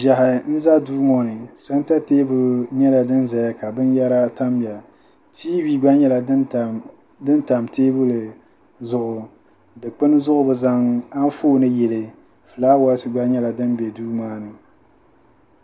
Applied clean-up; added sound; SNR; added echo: none; none; none; none.